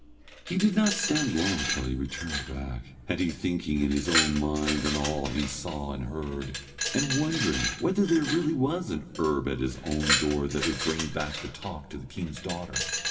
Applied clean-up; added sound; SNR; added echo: none; Glass; 5 dB; reverberation time 1.9 s.